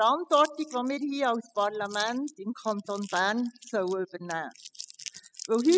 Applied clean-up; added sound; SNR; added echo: classical method spectral subtraction.